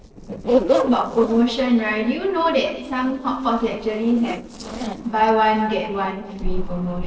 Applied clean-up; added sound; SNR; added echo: neural separator model SepFormer DNS4.